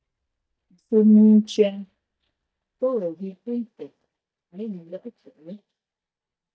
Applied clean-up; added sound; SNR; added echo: neural mask model DeepFilterNet 3.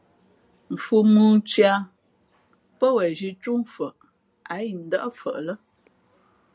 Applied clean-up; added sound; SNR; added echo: none; none; none; none.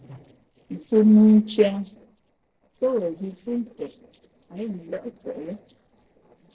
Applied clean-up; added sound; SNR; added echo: neural separator model SepFormer DNS4.